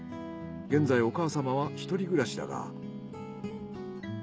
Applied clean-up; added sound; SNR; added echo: none; Wind instrument, woodwind instrument; 15 dB; none.